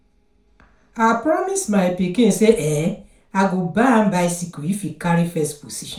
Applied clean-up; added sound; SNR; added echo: none; none; none; reverberation time 0.3 s.